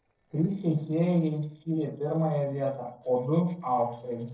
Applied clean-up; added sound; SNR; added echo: neural separator model SepFormer DNS4.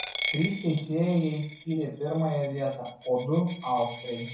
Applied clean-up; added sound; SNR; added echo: none; Coin (dropping); 11 dB; reverberation time 0.5 s.